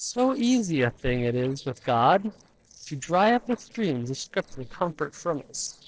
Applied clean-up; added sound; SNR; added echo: neural separator model SepFormer DNS4.